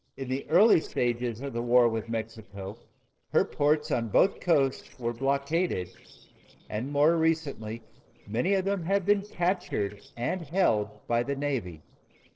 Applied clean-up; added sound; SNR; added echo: neural separator model SepFormer DNS4.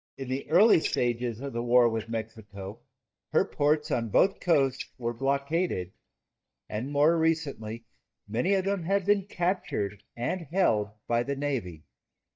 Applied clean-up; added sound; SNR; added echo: neural mask model DeepFilterNet 3.